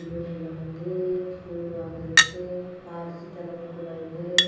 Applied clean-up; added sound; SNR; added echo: none; Chink, clink; -4 dB; reverberation time 1.3 s.